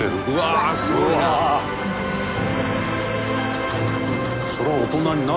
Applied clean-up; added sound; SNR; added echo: none; none; none; none.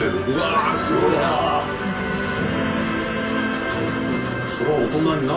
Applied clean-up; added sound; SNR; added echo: none; none; none; reverberation time 0.3 s.